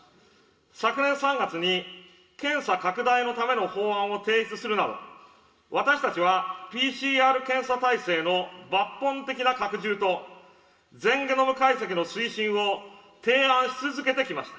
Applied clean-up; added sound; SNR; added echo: none; none; none; reverberation time 0.2 s.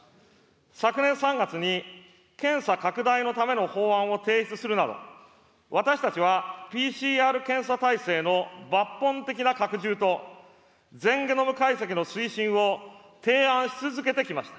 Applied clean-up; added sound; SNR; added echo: none; none; none; none.